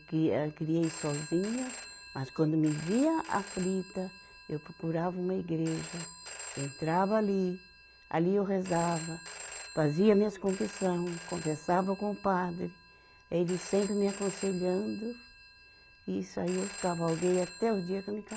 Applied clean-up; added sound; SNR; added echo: none; Telephone; 14 dB; none.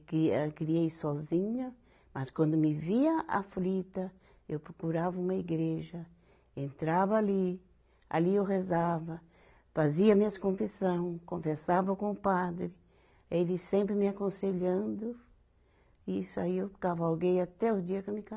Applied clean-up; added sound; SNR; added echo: none; none; none; none.